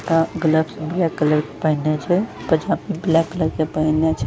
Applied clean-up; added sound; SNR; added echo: none; Train; 19 dB; none.